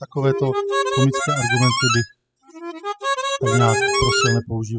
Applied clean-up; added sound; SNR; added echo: classical method spectral subtraction.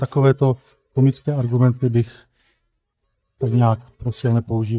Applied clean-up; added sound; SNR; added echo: neural mask model DeepFilterNet 3.